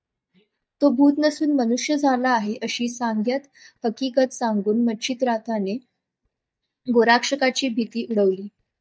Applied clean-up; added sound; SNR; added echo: neural mask model DeepFilterNet 3.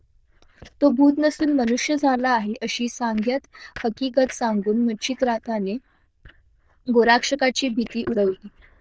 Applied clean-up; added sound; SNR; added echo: neural diffusion model UNIVERSE++.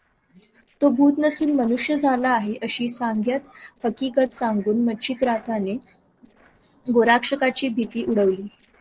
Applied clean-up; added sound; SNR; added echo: neural separator model SepFormer DNS4.